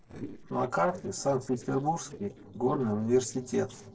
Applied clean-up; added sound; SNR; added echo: neural separator model SepFormer DNS4.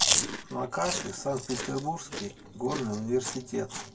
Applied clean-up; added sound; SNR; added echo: none; Chewing, mastication; 0 dB; reverberation time 1.4 s.